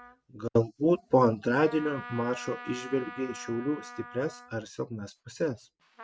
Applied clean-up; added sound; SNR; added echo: none; Trumpet; 17 dB; none.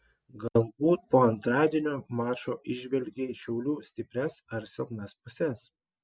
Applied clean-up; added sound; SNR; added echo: none; none; none; none.